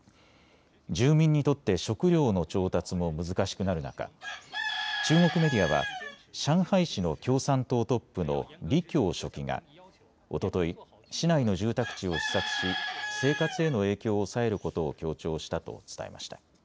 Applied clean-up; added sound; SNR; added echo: none; Bird / Chicken, rooster; 8 dB; none.